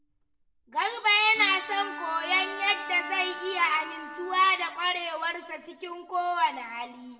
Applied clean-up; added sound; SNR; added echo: none; Bowed string instrument; 13 dB; reverberation time 0.8 s.